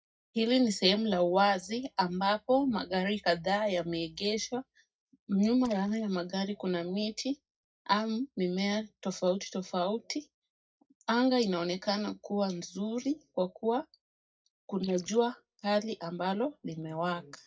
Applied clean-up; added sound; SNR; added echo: neural mask model DeepFilterNet 3.